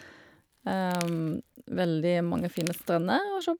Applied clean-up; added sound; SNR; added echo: none; Crackle; 18 dB; none.